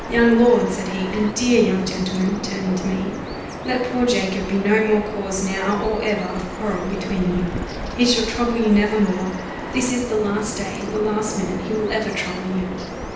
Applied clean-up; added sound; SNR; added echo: none; Bird vocalization, bird call, bird song; 8 dB; reverberation time 0.9 s.